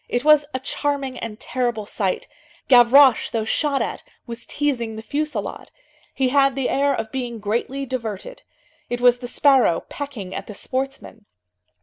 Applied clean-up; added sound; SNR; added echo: none; none; none; none.